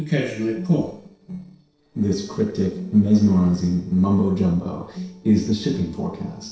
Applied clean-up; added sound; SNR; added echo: neural separator model SepFormer DNS4.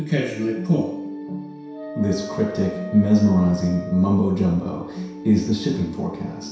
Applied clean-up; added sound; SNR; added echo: none; Wind instrument, woodwind instrument; 14 dB; reverberation time 0.7 s.